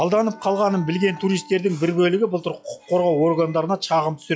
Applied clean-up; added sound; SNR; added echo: classical method log-MMSE.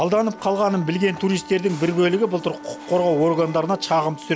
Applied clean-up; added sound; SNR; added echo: none; Wind instrument, woodwind instrument; 19 dB; none.